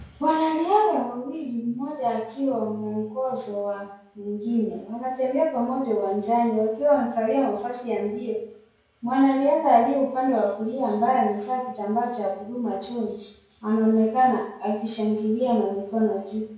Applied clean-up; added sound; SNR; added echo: none; none; none; reverberation time 0.5 s.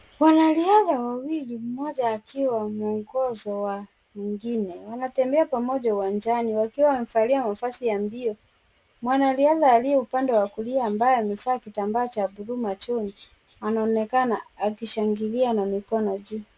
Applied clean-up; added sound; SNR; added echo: none; none; none; none.